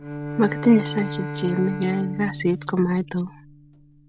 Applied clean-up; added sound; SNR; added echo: none; Bowed string instrument; 9 dB; none.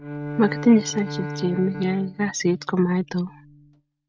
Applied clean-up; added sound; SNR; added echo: neural mask model RNNoise.